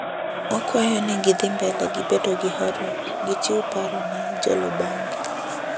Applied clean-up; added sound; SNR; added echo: none; Crowd; 3 dB; none.